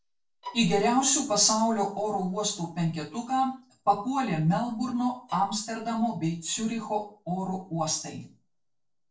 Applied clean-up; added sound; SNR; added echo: neural separator model SepFormer DNS4.